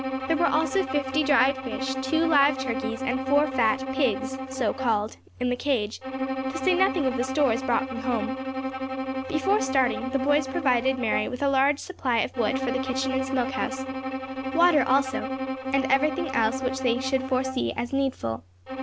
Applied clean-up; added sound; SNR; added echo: none; Bowed string instrument; 5 dB; none.